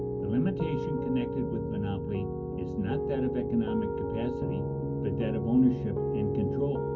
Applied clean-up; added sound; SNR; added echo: none; Piano; 1 dB; reverberation time 0.3 s.